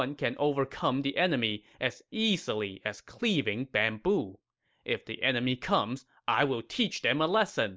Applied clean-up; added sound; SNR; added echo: none; none; none; none.